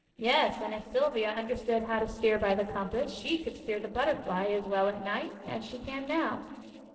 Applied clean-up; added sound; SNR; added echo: neural separator model SepFormer DNS4.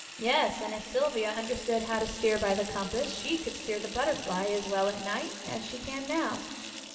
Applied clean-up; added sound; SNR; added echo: none; Sink (filling or washing) / Water tap, faucet; 11 dB; reverberation time 2.7 s.